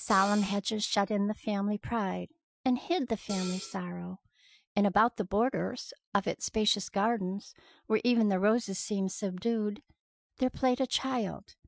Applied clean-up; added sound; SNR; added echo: classical method Wiener filter.